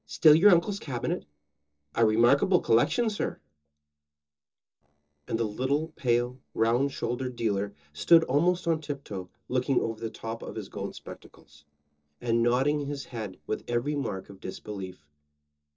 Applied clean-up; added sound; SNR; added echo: neural separator model SepFormer DNS4.